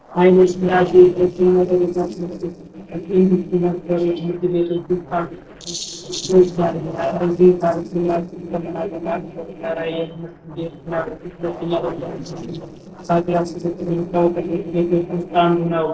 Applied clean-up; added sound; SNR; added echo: neural separator model SepFormer DNS4.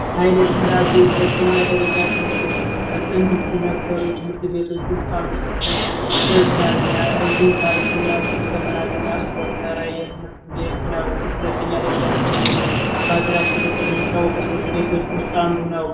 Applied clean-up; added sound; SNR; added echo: none; Fixed-wing aircraft, airplane; 0 dB; reverberation time 0.5 s.